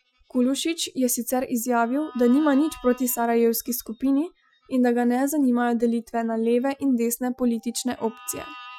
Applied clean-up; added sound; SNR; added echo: classical method Wiener filter.